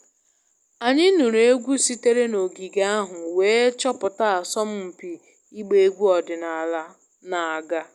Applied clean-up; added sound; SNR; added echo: none; none; none; none.